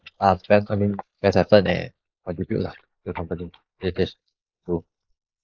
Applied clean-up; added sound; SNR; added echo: neural mask model Resemble Enhance denoiser.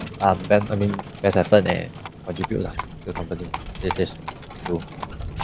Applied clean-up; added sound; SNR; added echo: none; Livestock, farm animals, working animals; 9 dB; none.